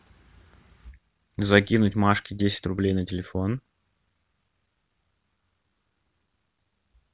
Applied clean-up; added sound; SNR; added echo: none; none; none; none.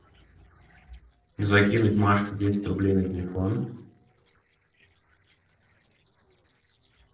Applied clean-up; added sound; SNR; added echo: neural separator model SepFormer DNS4.